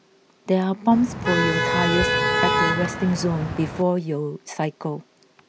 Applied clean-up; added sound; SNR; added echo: none; Motor vehicle (road); -1 dB; none.